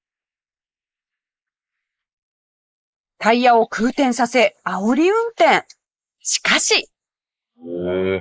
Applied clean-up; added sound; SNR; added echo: neural mask model Resemble Enhance denoiser.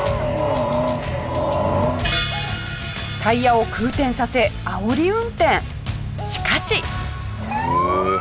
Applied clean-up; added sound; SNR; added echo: none; none; none; none.